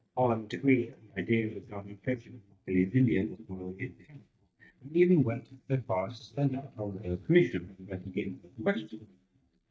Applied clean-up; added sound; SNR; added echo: neural mask model DeepFilterNet 3.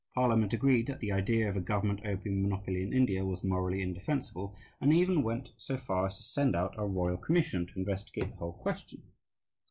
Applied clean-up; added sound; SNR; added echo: none; none; none; none.